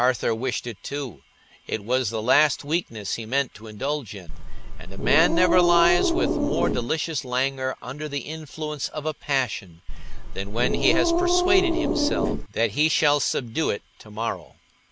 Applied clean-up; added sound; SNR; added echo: none; Growling; -4 dB; none.